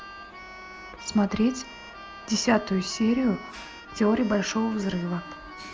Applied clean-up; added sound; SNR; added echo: none; Mechanisms + Keyboard (musical); 15 dB; none.